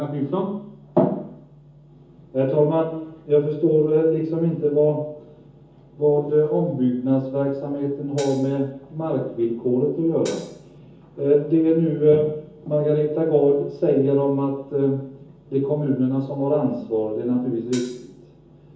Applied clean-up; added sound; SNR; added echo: none; Hi-hat; 19 dB; reverberation time 0.7 s.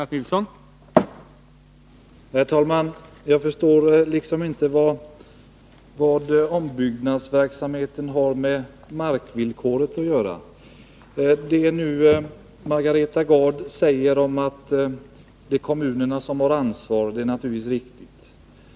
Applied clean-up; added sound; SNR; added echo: none; none; none; none.